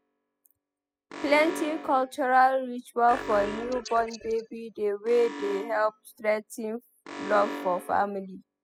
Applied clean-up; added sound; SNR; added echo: classical method spectral subtraction.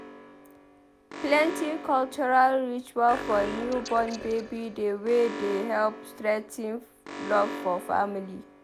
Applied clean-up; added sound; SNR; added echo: none; Alarm; 11 dB; none.